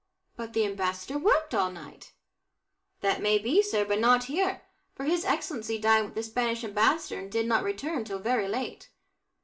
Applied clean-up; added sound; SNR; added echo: none; none; none; reverberation time 0.2 s.